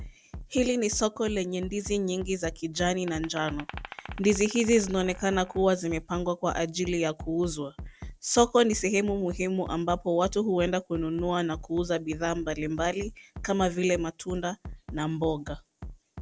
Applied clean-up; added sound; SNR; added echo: none; Glass + Bass drum; 14 dB; none.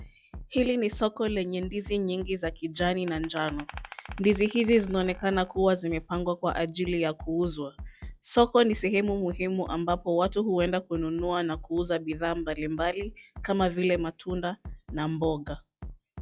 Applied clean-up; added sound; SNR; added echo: classical method log-MMSE.